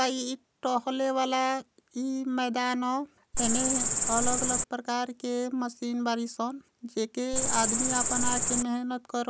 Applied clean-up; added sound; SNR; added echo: none; Cricket; -4 dB; none.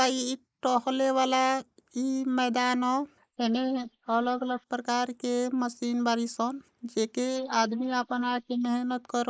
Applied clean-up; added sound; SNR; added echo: neural mask model Resemble Enhance denoiser.